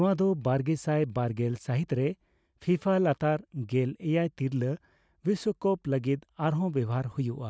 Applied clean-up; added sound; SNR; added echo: none; none; none; none.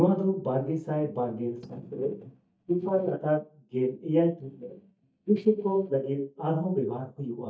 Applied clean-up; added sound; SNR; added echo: neural mask model DeepFilterNet 3.